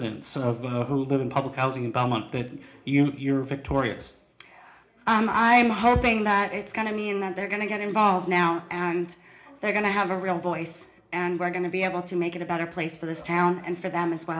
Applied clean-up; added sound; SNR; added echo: none; none; none; reverberation time 0.4 s.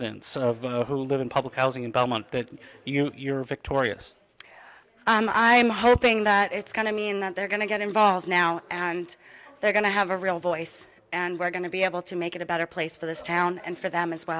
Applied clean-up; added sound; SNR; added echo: none; none; none; none.